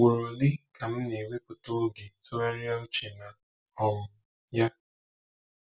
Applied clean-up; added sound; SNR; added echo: none; none; none; none.